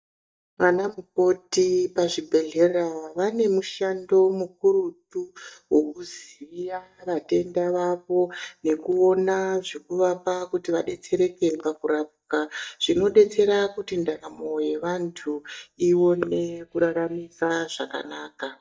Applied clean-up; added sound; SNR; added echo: neural mask model DeepFilterNet 3.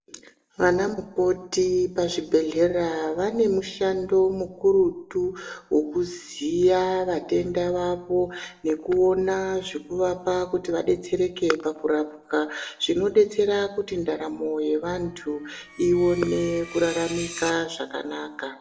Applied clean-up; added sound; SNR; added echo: none; Screech; 17 dB; reverberation time 0.9 s.